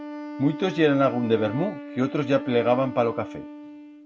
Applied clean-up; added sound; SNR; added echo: none; Wind instrument, woodwind instrument; 12 dB; none.